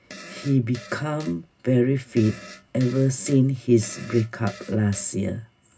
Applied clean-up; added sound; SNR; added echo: none; Fart; 20 dB; reverberation time 0.4 s.